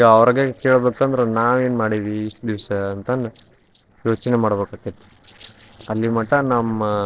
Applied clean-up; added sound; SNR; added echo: neural separator model SepFormer DNS4.